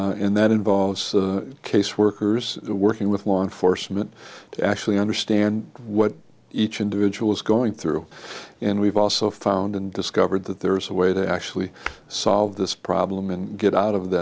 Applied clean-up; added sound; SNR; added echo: none; Tap / Hammer; 20 dB; none.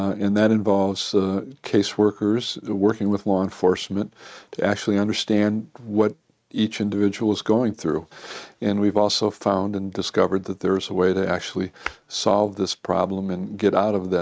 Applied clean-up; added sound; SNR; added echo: neural mask model RNNoise.